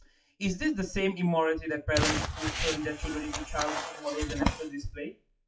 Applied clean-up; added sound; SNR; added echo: classical method WPE with log-MMSE.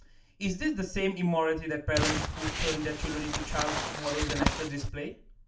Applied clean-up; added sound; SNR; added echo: none; Crumpling, crinkling; 0 dB; reverberation time 0.2 s.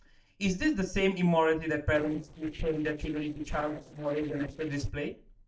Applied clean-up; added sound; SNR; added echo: neural separator model SepFormer DNS4.